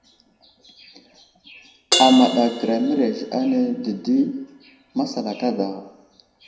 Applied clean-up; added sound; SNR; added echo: none; Crash cymbal; 9 dB; reverberation time 0.7 s.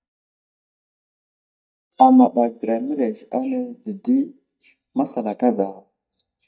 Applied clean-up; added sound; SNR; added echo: neural mask model DeepFilterNet 3.